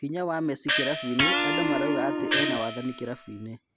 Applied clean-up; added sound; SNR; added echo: none; Electric guitar + Gong; -3 dB; none.